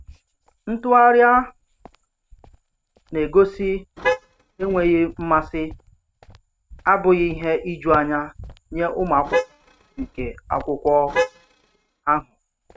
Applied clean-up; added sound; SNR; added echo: neural mask model RNNoise.